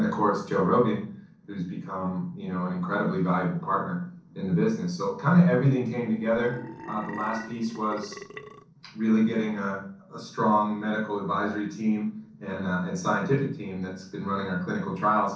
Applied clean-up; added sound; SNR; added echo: neural separator model SepFormer DNS4.